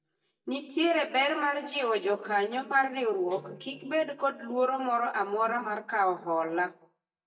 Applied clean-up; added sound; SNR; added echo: neural mask model DeepFilterNet 3.